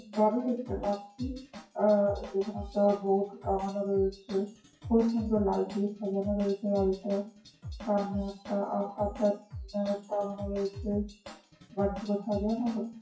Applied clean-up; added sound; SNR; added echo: classical method WPE with log-MMSE.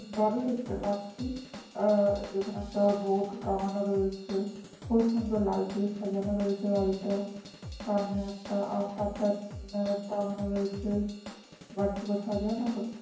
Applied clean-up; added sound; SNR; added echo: none; Drum / Drum kit; 14 dB; reverberation time 0.9 s.